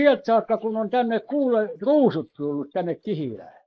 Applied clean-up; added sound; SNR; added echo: neural mask model Resemble Enhance denoiser.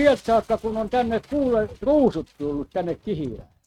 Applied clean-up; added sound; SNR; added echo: neural mask model RNNoise.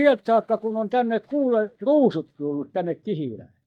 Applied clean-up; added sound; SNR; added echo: neural mask model DeepFilterNet 3.